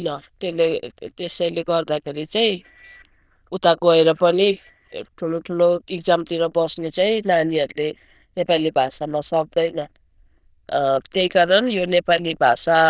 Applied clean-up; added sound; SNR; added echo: neural diffusion model UNIVERSE++.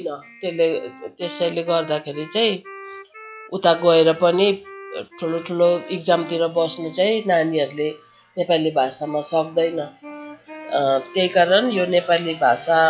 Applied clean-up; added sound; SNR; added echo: classical method log-MMSE.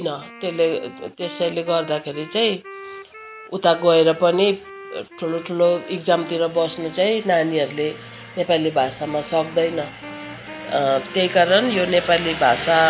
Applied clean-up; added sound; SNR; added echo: none; Wind instrument, woodwind instrument; 19 dB; none.